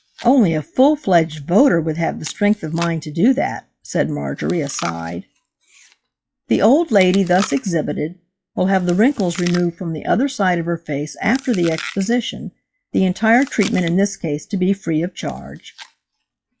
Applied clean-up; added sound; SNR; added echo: classical method log-MMSE.